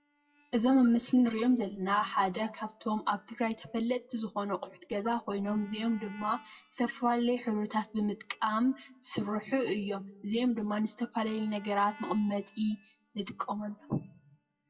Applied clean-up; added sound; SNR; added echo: classical method WPE with log-MMSE.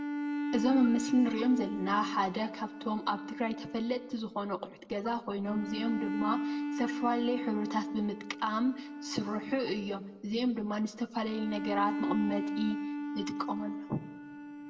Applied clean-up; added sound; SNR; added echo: none; Bowed string instrument; 5 dB; reverberation time 0.9 s.